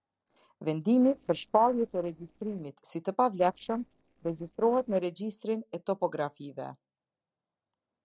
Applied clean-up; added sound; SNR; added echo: neural separator model SepFormer DNS4.